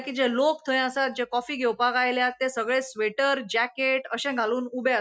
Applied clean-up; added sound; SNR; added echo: neural mask model Resemble Enhance denoiser.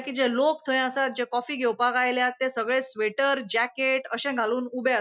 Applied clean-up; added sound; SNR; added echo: none; none; none; none.